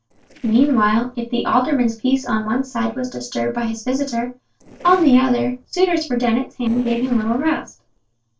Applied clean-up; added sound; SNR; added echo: neural separator model SepFormer DNS4.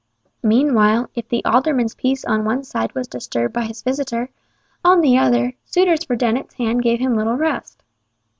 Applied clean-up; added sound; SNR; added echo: none; none; none; none.